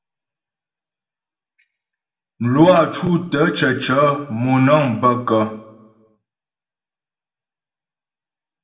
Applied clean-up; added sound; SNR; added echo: none; none; none; reverberation time 0.6 s.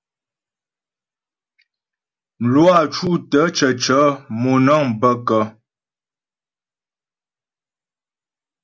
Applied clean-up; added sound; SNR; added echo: none; none; none; none.